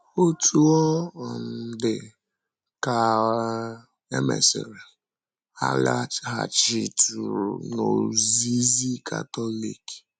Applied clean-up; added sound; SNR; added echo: none; none; none; none.